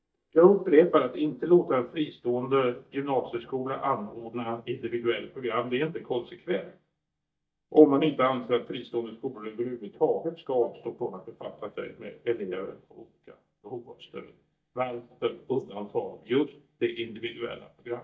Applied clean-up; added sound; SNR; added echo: neural mask model DeepFilterNet 3.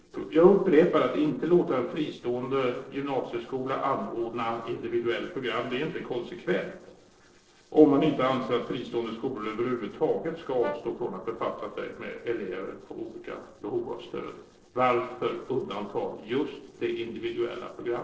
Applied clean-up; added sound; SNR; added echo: neural separator model SepFormer DNS4.